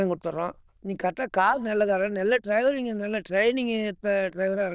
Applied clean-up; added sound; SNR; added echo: neural diffusion model UNIVERSE++.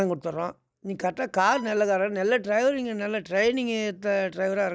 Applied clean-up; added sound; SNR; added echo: neural mask model DeepFilterNet 3.